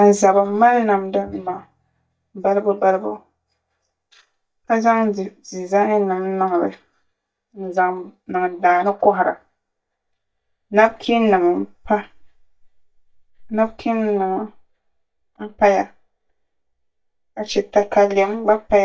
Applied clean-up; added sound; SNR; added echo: neural mask model DeepFilterNet 3.